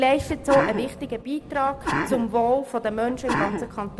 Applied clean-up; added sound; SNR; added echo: none; Sneeze; 6 dB; none.